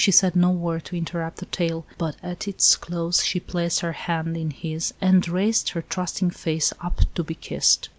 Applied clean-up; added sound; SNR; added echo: none; none; none; none.